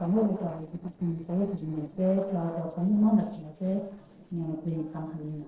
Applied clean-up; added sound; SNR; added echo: neural separator model SepFormer DNS4.